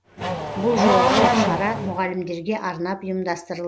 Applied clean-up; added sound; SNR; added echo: none; Race car, auto racing / Accelerating, revving, vroom; -3 dB; none.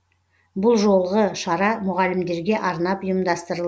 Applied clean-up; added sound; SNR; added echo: none; none; none; none.